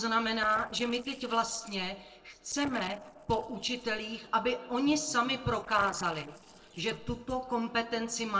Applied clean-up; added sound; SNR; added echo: neural separator model SepFormer DNS4.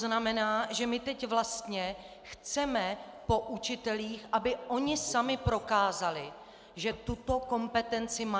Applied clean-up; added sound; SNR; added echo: none; none; none; none.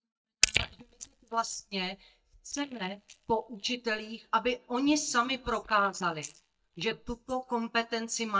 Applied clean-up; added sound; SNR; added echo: neural mask model DeepFilterNet 3.